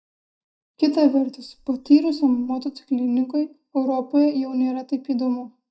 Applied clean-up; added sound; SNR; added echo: neural mask model DeepFilterNet 3.